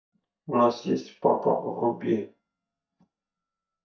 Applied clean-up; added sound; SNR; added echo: neural mask model DeepFilterNet 3.